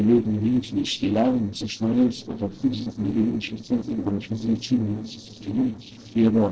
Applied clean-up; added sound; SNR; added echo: neural separator model SepFormer DNS4.